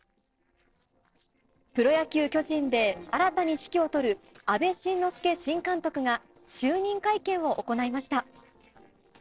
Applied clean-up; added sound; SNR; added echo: neural separator model SepFormer DNS4.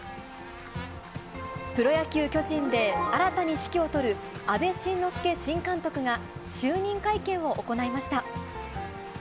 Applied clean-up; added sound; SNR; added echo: none; Buzz; 19 dB; none.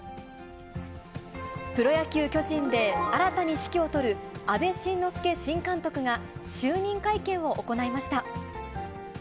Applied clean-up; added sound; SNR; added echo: none; none; none; none.